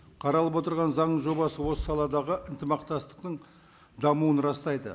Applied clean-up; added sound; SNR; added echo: none; none; none; none.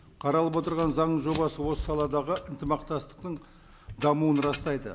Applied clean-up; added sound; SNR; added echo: none; Keys jangling; 16 dB; none.